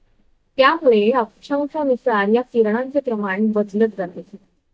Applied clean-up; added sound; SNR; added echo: neural mask model DeepFilterNet 3.